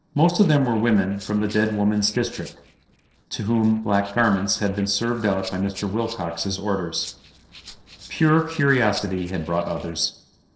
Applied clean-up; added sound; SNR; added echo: neural separator model SepFormer DNS4.